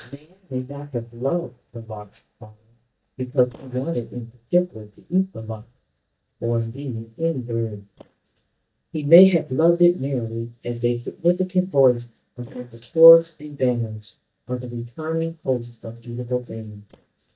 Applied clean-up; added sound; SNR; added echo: neural mask model DeepFilterNet 3.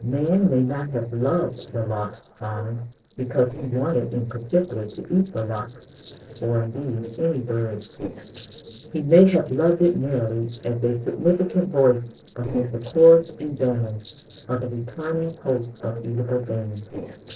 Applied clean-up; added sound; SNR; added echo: neural separator model SepFormer DNS4.